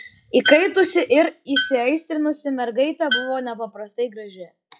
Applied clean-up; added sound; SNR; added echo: classical method log-MMSE.